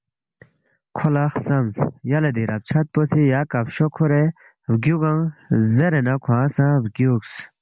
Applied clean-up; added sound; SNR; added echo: none; none; none; none.